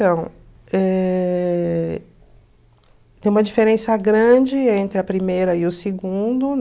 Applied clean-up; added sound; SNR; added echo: none; none; none; none.